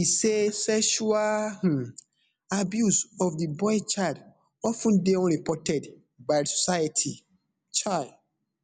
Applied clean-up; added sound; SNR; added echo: none; none; none; none.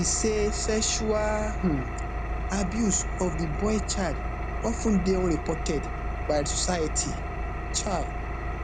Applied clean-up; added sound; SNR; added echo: none; Engine; 2 dB; none.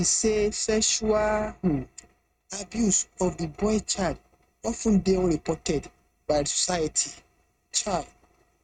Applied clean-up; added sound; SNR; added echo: neural mask model RNNoise.